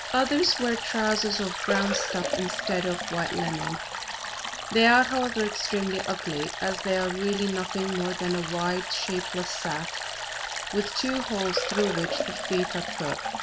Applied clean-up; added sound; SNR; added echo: none; Liquid + Stream; 4 dB; none.